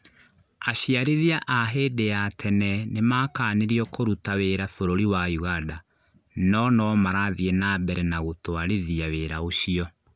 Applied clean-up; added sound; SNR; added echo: none; none; none; none.